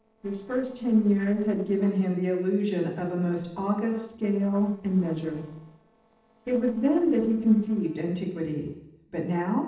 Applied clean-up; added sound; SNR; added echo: neural separator model SepFormer DNS4.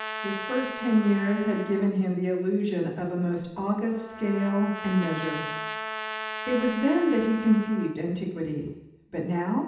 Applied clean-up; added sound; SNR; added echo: none; Trumpet; 11 dB; reverberation time 0.8 s.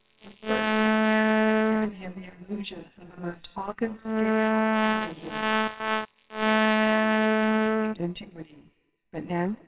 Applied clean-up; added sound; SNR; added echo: neural separator model SepFormer WHAMR!.